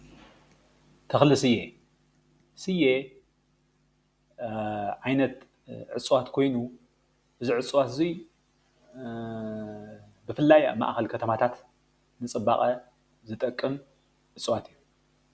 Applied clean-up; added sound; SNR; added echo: none; none; none; none.